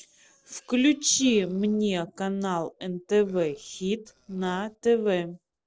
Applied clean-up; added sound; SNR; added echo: neural separator model SepFormer DNS4.